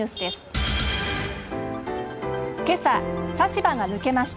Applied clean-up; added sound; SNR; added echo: none; Motor vehicle (road); 17 dB; none.